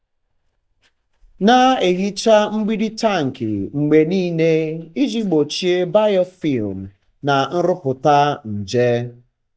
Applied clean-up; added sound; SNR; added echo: neural mask model DeepFilterNet 3.